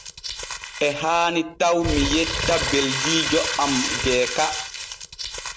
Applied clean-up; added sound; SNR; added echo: none; Crumpling, crinkling; 4 dB; none.